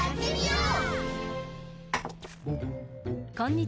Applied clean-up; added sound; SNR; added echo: none; Bass guitar; 13 dB; none.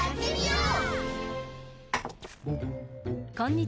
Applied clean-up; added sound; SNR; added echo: none; none; none; none.